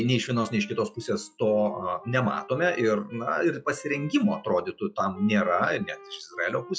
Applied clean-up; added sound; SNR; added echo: classical method log-MMSE.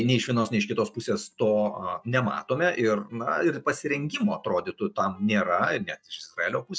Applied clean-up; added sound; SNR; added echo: neural mask model DeepFilterNet 3.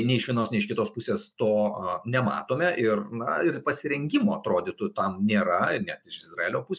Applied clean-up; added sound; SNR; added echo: neural mask model Resemble Enhance denoiser.